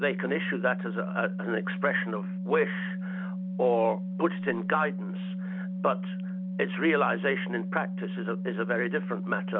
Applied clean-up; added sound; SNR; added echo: none; Organ; 3 dB; none.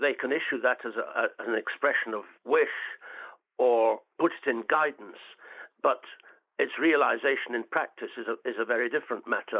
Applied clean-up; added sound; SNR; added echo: neural mask model Resemble Enhance denoiser.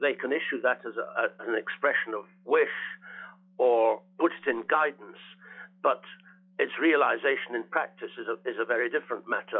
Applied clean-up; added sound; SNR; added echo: classical method log-MMSE.